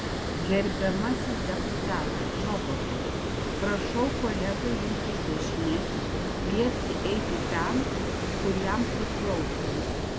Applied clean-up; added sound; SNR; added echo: none; Water; -3 dB; none.